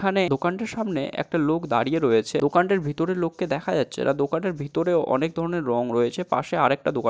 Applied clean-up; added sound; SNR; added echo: none; none; none; none.